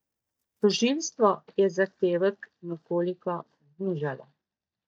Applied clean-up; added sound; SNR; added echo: neural mask model DeepFilterNet 3.